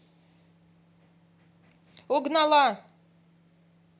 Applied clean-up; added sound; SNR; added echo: none; none; none; none.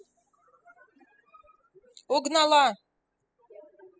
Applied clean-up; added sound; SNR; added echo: classical method spectral subtraction.